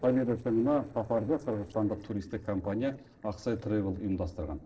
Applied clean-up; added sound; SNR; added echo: neural separator model SepFormer DNS4.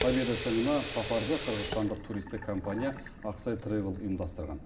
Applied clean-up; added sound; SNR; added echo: none; Sink (filling or washing) / Water tap, faucet; 4 dB; reverberation time 0.8 s.